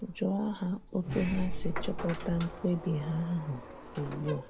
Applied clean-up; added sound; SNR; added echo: none; Sliding door; 5 dB; none.